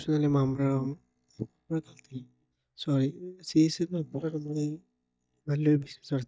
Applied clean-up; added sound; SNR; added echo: neural mask model DeepFilterNet 3.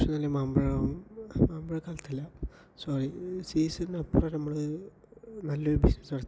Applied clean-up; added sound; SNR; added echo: none; none; none; none.